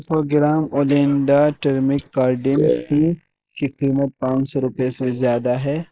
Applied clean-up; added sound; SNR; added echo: neural mask model Resemble Enhance denoiser.